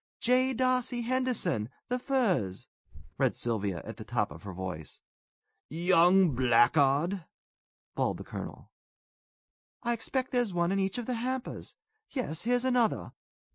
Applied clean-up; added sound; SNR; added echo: neural mask model DeepFilterNet 3.